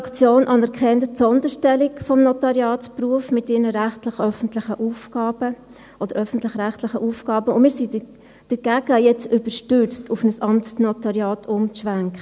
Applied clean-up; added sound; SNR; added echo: none; none; none; none.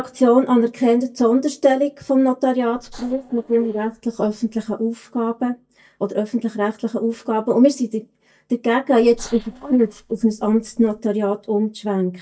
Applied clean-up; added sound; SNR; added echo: neural mask model DeepFilterNet 3.